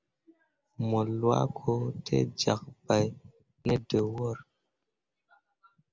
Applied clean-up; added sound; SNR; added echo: none; none; none; none.